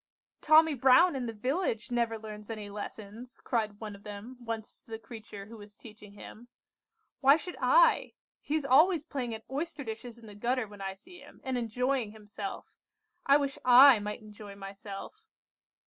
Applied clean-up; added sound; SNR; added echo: none; none; none; none.